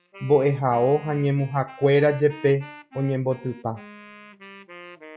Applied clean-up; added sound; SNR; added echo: classical method log-MMSE.